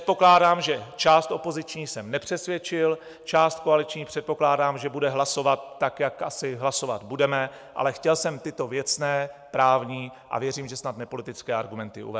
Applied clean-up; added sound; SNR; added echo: none; none; none; none.